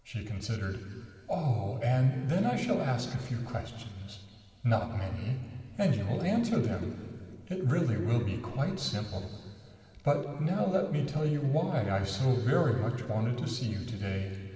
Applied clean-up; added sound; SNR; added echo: none; none; none; reverberation time 2.3 s.